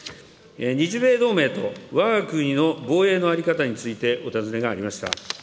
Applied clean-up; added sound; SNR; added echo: none; none; none; none.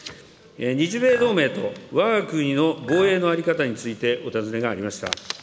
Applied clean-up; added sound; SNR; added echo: none; Chink, clink; 14 dB; none.